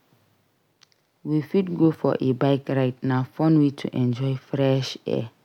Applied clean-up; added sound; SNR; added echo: none; none; none; none.